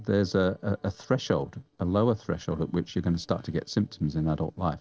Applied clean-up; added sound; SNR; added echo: neural separator model SepFormer DNS4.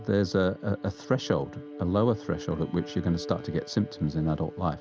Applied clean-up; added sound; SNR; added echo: none; Bowed string instrument; 15 dB; none.